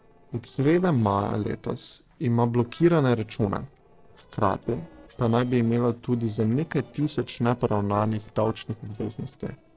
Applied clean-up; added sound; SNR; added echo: neural separator model SepFormer DNS4.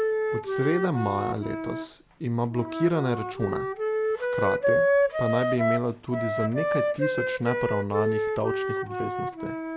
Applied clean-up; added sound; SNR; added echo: none; Wind instrument, woodwind instrument; -2 dB; none.